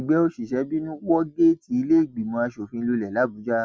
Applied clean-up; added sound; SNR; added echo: none; none; none; none.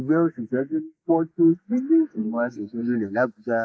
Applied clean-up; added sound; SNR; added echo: neural mask model Resemble Enhance denoiser.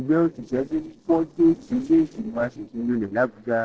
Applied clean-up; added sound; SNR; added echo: neural separator model SepFormer DNS4.